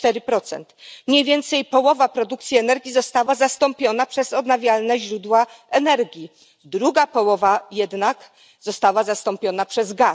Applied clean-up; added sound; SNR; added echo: none; none; none; none.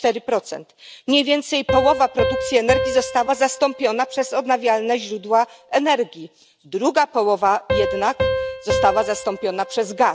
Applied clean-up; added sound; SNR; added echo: none; Piano; 7 dB; none.